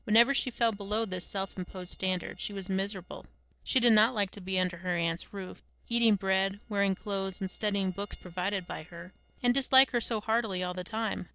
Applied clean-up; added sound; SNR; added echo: neural separator model SepFormer DNS4.